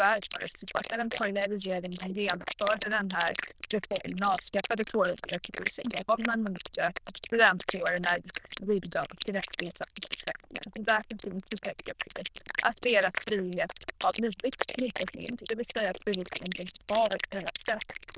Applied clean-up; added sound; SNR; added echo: neural diffusion model UNIVERSE++.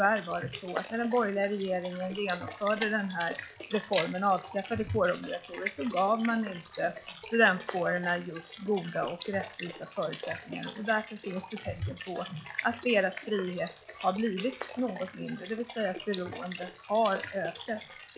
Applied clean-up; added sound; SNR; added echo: classical method log-MMSE.